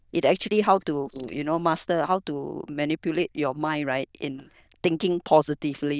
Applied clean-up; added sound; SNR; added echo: neural diffusion model UNIVERSE++.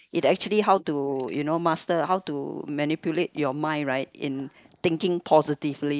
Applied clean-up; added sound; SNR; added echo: neural mask model Resemble Enhance denoiser.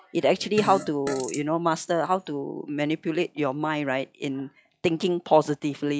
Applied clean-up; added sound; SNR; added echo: classical method log-MMSE.